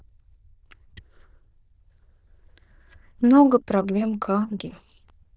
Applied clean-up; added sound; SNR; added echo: neural diffusion model UNIVERSE++.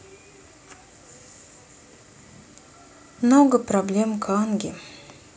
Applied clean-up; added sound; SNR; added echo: none; none; none; none.